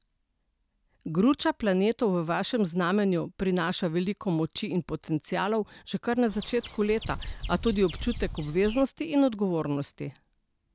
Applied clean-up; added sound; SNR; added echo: none; Bird vocalization, bird call, bird song; 9 dB; none.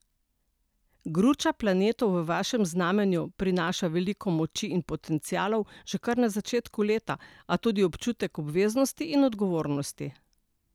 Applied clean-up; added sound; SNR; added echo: none; none; none; none.